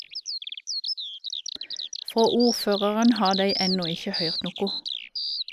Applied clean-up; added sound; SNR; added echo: neural mask model Resemble Enhance denoiser.